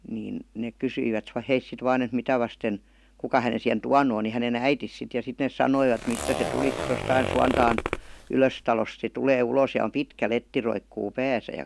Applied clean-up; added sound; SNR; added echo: none; Zipper (clothing); 5 dB; none.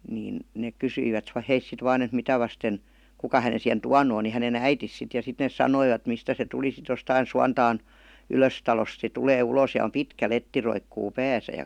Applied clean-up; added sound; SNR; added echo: none; none; none; none.